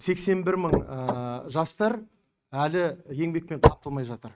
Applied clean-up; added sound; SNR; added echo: neural mask model RNNoise.